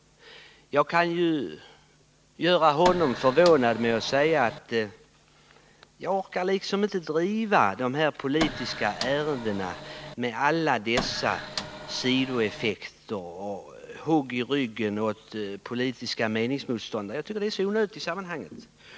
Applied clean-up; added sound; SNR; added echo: none; Printer; 9 dB; none.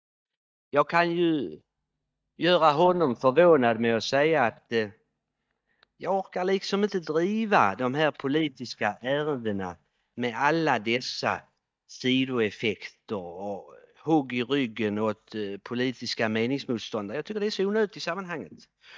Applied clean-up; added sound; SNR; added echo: neural mask model DeepFilterNet 3.